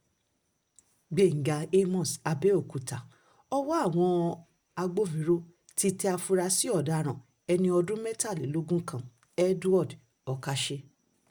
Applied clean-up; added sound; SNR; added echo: none; none; none; none.